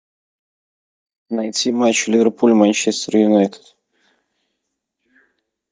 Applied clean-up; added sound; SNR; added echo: neural mask model DeepFilterNet 3.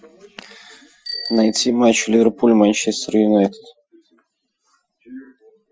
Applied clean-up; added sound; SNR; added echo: classical method Wiener filter.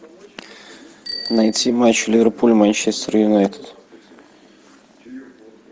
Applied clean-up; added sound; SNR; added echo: none; Bicycle bell; 17 dB; none.